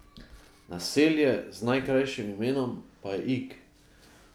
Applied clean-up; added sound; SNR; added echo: none; none; none; none.